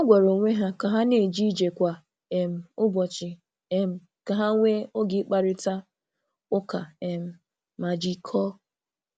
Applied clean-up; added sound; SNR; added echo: none; none; none; none.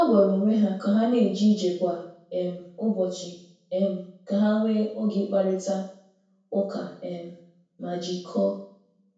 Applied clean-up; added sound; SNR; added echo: none; none; none; reverberation time 0.6 s.